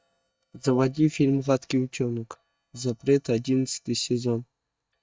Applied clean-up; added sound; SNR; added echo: neural mask model DeepFilterNet 3.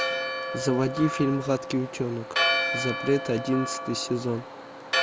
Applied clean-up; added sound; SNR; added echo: none; Church bell; 2 dB; none.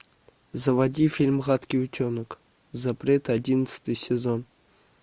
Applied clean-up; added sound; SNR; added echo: none; none; none; none.